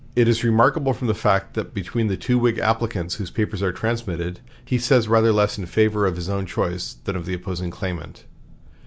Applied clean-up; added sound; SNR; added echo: none; none; none; none.